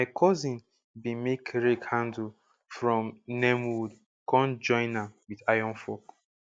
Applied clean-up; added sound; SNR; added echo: none; none; none; none.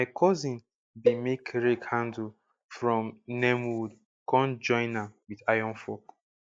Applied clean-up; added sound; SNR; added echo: neural mask model DeepFilterNet 3.